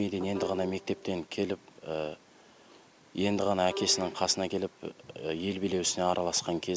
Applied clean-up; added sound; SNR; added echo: none; Bowed string instrument; 15 dB; none.